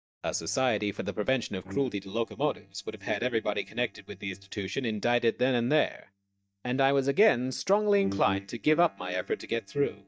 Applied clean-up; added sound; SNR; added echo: neural mask model DeepFilterNet 3.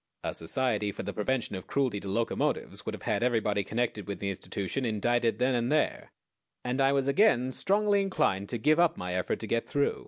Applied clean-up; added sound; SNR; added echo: none; none; none; none.